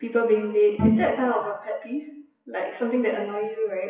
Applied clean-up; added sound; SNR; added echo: classical method WPE with log-MMSE.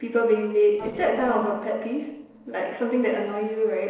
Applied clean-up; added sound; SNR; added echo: neural separator model SepFormer DNS4.